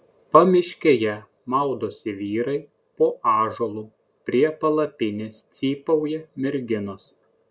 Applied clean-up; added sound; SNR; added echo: none; none; none; none.